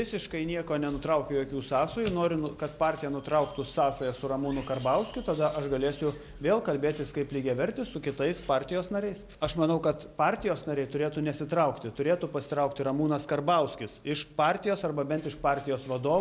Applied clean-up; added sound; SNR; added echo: none; none; none; none.